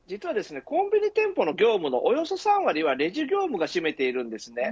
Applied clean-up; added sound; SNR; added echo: none; none; none; none.